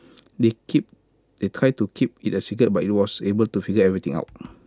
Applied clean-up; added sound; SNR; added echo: none; none; none; none.